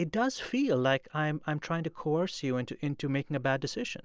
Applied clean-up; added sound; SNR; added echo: none; none; none; none.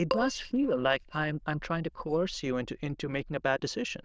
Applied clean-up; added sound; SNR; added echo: neural diffusion model UNIVERSE++.